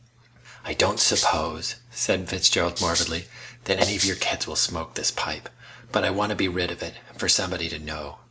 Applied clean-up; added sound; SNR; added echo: none; Rattle (instrument); 3 dB; none.